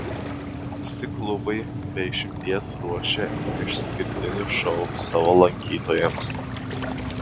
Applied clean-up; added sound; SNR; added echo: none; Waves, surf; 4 dB; none.